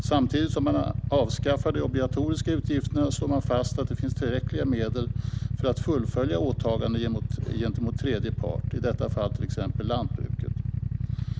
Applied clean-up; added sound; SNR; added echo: none; Idling / Motorcycle; 0 dB; none.